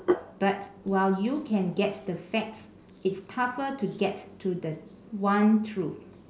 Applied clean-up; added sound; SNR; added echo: none; Hands; 11 dB; none.